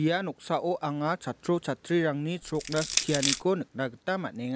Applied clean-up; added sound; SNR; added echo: none; Crushing; 2 dB; none.